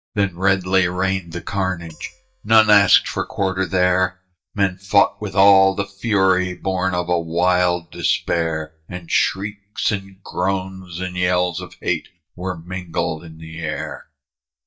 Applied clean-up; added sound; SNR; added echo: neural mask model DeepFilterNet 3.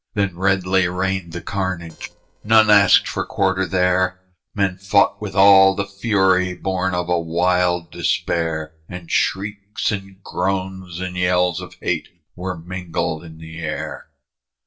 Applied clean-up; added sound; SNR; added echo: neural separator model SepFormer DNS4.